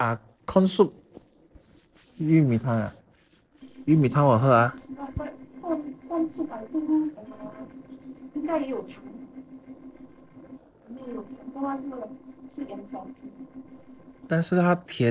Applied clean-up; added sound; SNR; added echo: neural separator model SepFormer DNS4.